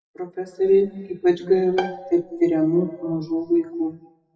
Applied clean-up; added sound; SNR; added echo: classical method WPE with log-MMSE.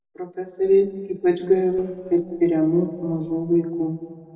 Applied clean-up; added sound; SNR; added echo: neural separator model SepFormer DNS4.